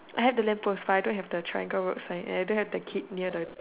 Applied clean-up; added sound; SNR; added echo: none; none; none; none.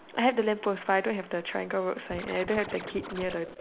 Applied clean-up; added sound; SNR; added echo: none; Scratching (performance technique); 11 dB; none.